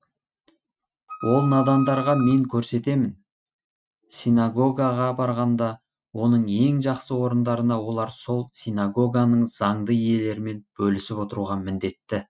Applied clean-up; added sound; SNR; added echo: neural mask model RNNoise.